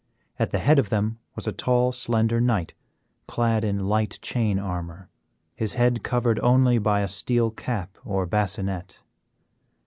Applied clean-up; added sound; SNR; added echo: none; none; none; none.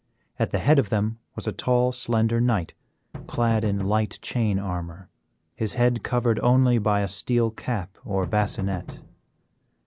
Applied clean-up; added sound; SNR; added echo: none; Knock; 13 dB; none.